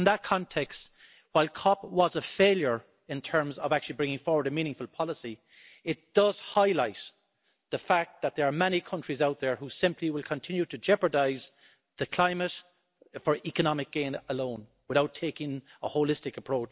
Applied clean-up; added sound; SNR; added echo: none; none; none; none.